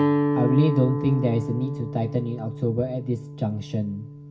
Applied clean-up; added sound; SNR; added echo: none; Guitar; 3 dB; reverberation time 0.4 s.